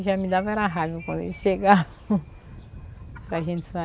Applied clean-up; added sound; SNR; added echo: none; none; none; none.